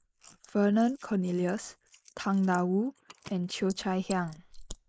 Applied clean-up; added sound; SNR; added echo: neural mask model Resemble Enhance denoiser.